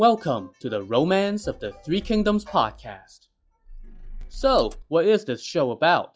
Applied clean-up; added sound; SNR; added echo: classical method log-MMSE.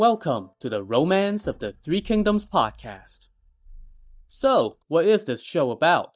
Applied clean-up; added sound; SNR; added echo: neural mask model DeepFilterNet 3.